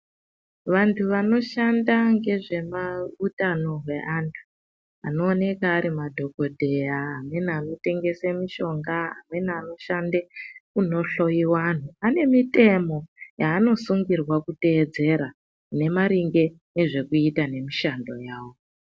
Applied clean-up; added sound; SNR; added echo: none; none; none; none.